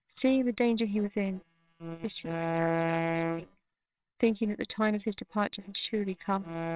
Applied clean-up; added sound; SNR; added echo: neural separator model SepFormer WHAMR!.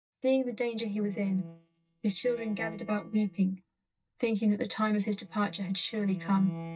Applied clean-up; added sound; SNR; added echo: neural mask model DeepFilterNet 3.